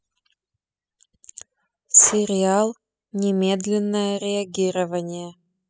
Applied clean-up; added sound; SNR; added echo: classical method spectral subtraction.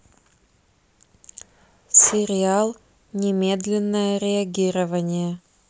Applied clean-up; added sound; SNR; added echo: neural mask model Resemble Enhance denoiser.